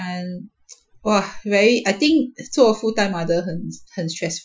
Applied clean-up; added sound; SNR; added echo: classical method Wiener filter.